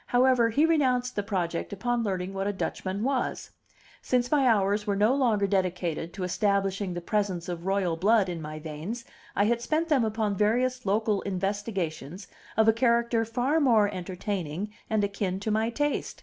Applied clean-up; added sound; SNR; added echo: none; none; none; none.